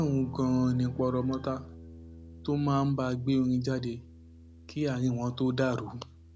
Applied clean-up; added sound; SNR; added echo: none; Guitar; 16 dB; none.